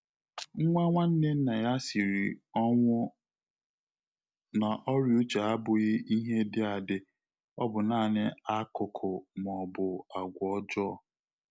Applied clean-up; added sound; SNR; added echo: none; none; none; none.